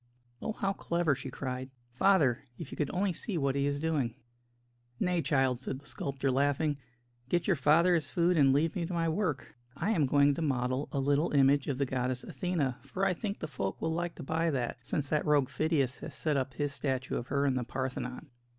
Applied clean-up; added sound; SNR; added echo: none; none; none; none.